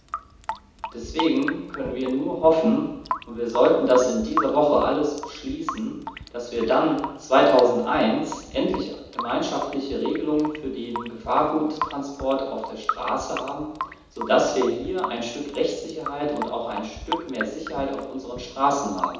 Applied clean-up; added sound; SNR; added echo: none; Drip / Sink (filling or washing) / Water tap, faucet; 11 dB; reverberation time 0.8 s.